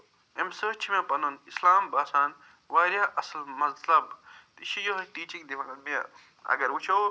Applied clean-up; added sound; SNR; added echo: none; none; none; none.